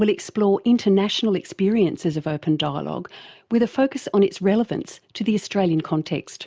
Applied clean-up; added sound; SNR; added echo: none; none; none; none.